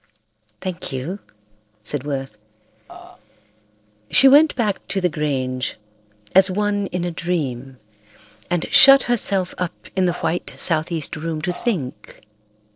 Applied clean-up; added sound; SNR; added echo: neural separator model SepFormer DNS4.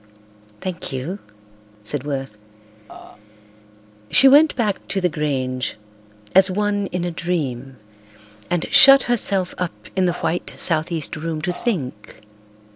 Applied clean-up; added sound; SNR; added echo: none; Burping, eructation; 13 dB; none.